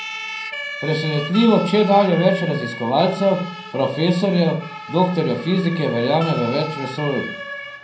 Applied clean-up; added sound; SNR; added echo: none; Siren; 12 dB; reverberation time 0.6 s.